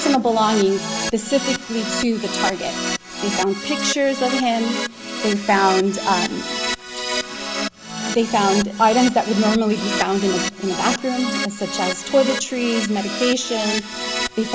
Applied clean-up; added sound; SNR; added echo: none; Keyboard (musical); 5 dB; none.